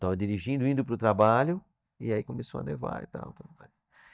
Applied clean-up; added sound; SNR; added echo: neural mask model DeepFilterNet 3.